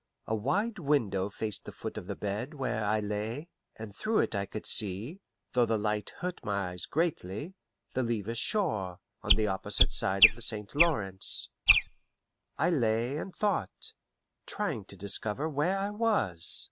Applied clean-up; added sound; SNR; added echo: none; Chirp, tweet; -3 dB; none.